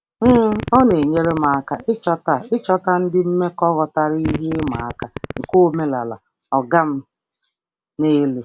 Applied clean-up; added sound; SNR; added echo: none; Fart; 10 dB; none.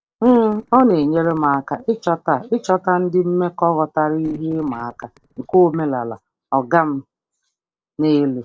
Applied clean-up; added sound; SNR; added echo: neural separator model SepFormer DNS4.